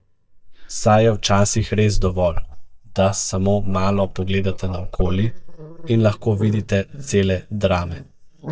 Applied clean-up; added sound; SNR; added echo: neural mask model DeepFilterNet 3.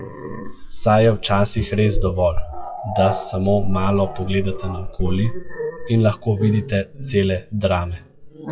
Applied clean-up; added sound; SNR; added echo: classical method WPE with log-MMSE.